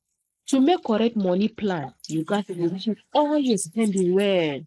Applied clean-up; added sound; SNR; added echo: neural mask model Resemble Enhance denoiser.